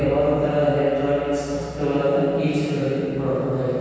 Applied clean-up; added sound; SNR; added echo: none; none; none; reverberation time 2.2 s.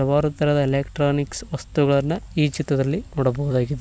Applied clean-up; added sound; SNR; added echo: none; none; none; none.